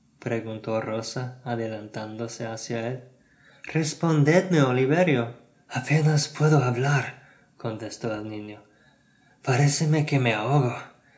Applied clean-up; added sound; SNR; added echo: none; none; none; reverberation time 0.4 s.